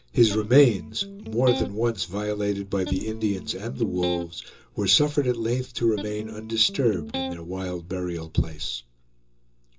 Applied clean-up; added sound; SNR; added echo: none; Electric guitar; 10 dB; reverberation time 0.2 s.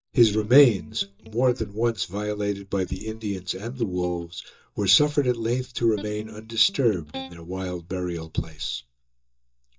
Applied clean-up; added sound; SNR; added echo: neural mask model DeepFilterNet 3.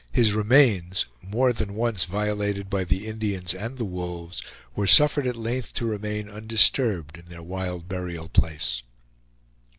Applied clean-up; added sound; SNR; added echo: none; none; none; none.